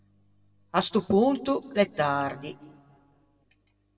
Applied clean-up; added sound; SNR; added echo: none; none; none; reverberation time 1.0 s.